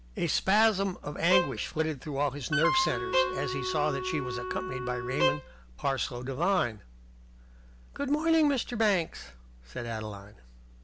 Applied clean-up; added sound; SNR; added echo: none; Bowed string instrument + Wind instrument, woodwind instrument; 2 dB; none.